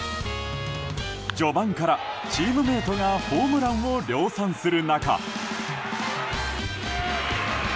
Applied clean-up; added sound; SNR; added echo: none; none; none; none.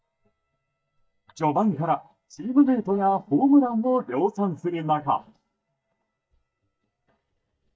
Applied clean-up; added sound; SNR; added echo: neural mask model DeepFilterNet 3.